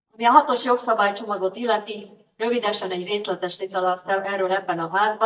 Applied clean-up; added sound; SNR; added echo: neural mask model DeepFilterNet 3.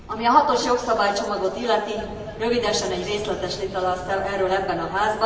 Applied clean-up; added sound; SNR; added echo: none; Fire; 18 dB; reverberation time 2.3 s.